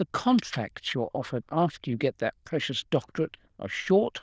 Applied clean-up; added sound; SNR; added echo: neural diffusion model UNIVERSE++.